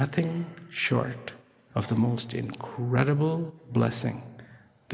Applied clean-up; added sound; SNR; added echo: none; none; none; none.